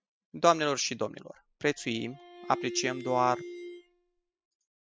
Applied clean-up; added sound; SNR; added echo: classical method spectral subtraction.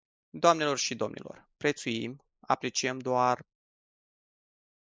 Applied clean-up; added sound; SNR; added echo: neural mask model Resemble Enhance denoiser.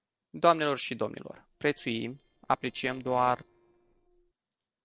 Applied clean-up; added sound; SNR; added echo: neural separator model SepFormer DNS4.